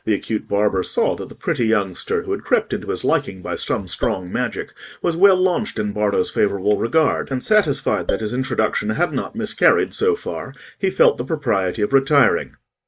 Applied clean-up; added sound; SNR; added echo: neural mask model Resemble Enhance denoiser.